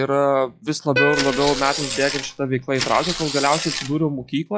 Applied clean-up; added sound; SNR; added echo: classical method log-MMSE.